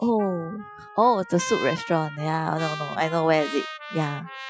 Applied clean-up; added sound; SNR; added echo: classical method Wiener filter.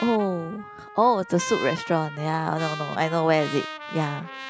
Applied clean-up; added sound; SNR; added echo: none; Trumpet; 11 dB; none.